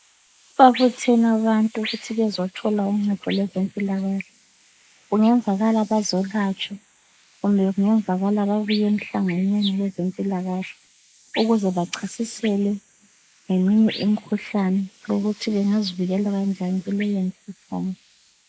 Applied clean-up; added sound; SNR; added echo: neural mask model Resemble Enhance denoiser.